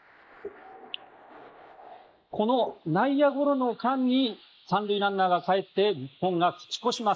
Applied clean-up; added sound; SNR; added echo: neural mask model Resemble Enhance denoiser.